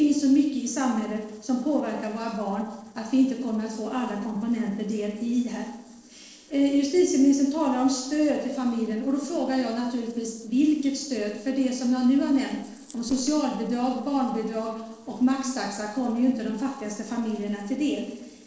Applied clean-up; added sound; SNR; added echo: neural separator model SepFormer DNS4.